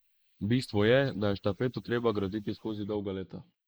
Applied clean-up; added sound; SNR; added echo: neural mask model Resemble Enhance denoiser.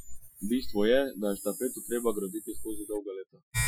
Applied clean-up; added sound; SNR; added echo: classical method Wiener filter.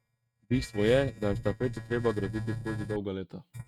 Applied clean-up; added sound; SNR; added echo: neural mask model RNNoise.